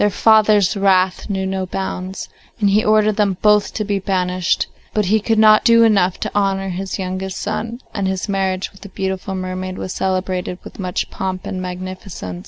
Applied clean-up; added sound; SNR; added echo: none; none; none; none.